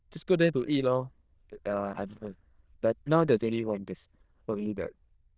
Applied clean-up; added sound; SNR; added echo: neural diffusion model UNIVERSE++.